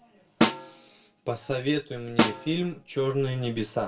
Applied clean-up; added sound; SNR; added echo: none; Snare drum; 0 dB; reverberation time 0.2 s.